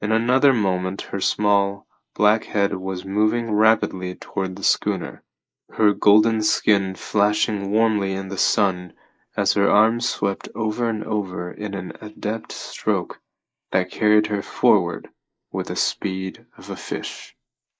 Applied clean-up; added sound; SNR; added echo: neural mask model Resemble Enhance denoiser.